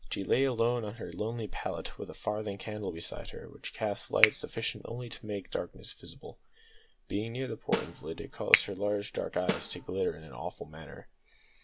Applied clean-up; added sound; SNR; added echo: none; Finger snapping + Snare drum; 1 dB; none.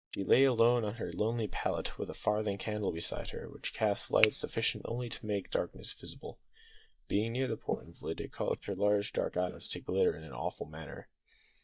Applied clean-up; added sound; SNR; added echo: neural mask model DeepFilterNet 3.